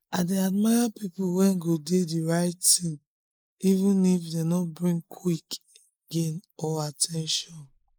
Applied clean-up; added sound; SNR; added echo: neural mask model Resemble Enhance denoiser.